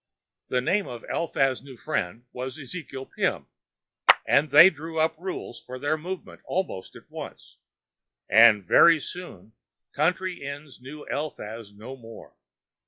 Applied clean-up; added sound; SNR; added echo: classical method log-MMSE.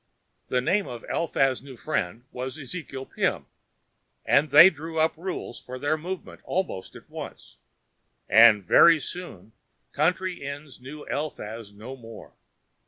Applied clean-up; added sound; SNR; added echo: none; none; none; none.